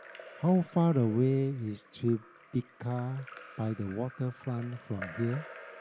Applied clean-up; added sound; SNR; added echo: none; Drip / Trickle, dribble / Splash, splatter; 18 dB; none.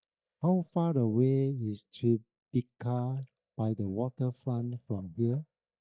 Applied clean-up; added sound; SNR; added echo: neural mask model DeepFilterNet 3.